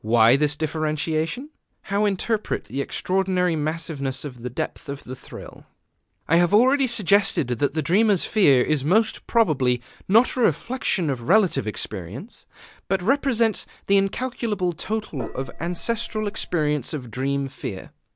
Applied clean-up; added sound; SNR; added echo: none; Gong; 10 dB; none.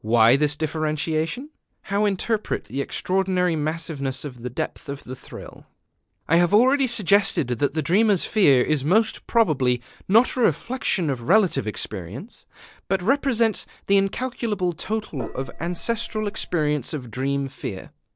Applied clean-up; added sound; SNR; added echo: neural separator model SepFormer DNS4.